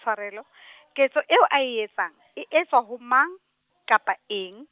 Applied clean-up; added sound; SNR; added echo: none; none; none; none.